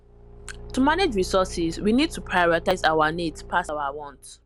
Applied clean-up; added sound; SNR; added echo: none; Engine / Car; 15 dB; none.